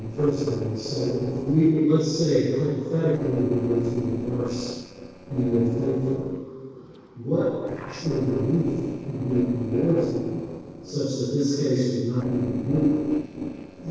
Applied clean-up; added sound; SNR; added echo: neural separator model SepFormer DNS4.